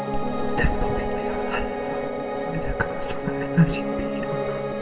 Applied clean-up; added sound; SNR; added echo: none; Piano; 0 dB; reverberation time 1.9 s.